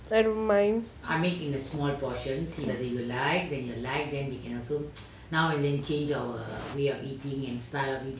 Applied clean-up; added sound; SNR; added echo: none; none; none; none.